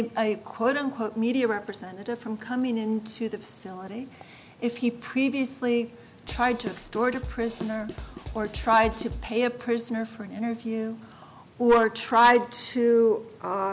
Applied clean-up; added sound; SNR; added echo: none; Drum kit; 11 dB; none.